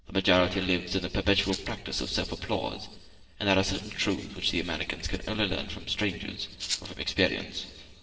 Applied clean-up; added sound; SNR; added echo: neural separator model SepFormer DNS4.